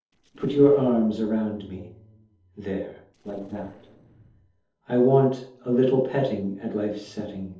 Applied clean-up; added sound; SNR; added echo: neural separator model SepFormer DNS4.